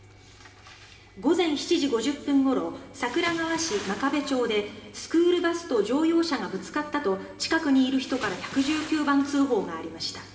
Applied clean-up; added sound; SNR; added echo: none; Bathtub (filling or washing) / Splash, splatter; 20 dB; reverberation time 2.3 s.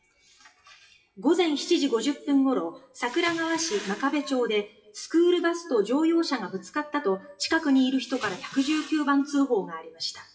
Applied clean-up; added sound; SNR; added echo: classical method WPE with log-MMSE.